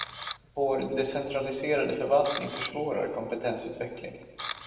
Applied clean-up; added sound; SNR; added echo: none; Camera; 13 dB; reverberation time 1.2 s.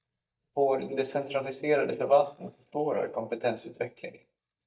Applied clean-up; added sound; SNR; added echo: neural mask model DeepFilterNet 3.